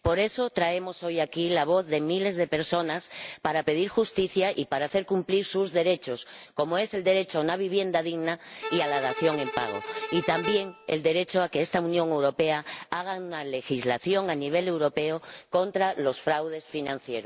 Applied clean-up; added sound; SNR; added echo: none; Bowed string instrument; 9 dB; none.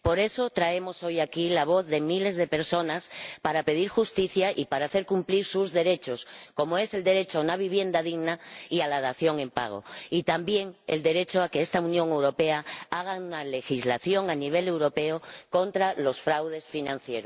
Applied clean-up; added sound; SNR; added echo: none; none; none; none.